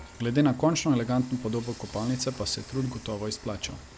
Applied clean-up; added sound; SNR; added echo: none; Frying (food) / Dishes, pots, and pans; 17 dB; none.